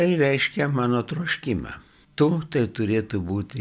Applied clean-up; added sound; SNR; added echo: none; none; none; none.